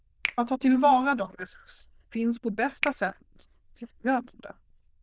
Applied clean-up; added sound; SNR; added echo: neural diffusion model UNIVERSE++.